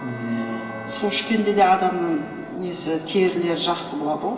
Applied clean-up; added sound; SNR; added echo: none; Bowed string instrument; 17 dB; reverberation time 2.0 s.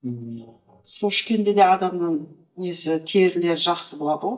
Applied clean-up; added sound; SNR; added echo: neural mask model DeepFilterNet 3.